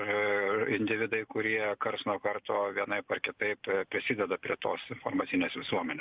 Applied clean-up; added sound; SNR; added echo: none; none; none; none.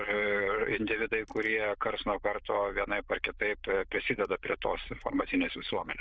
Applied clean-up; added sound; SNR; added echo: neural diffusion model UNIVERSE++.